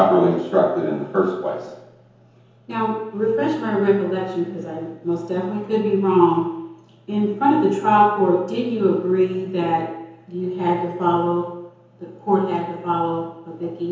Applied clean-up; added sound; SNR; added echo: none; none; none; reverberation time 1.0 s.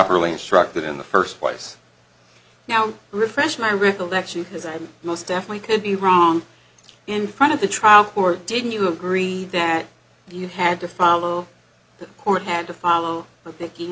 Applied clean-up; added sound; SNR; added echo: none; none; none; none.